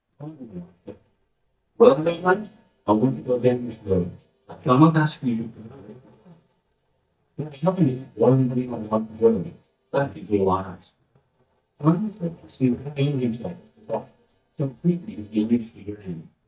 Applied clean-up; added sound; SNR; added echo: neural mask model DeepFilterNet 3.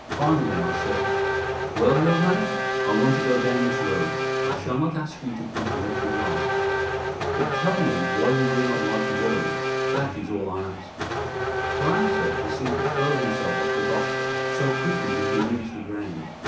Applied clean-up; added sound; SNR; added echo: none; Race car, auto racing / Accelerating, revving, vroom; -1 dB; reverberation time 0.6 s.